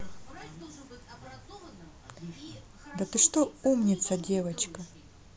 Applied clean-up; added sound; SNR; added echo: none; none; none; none.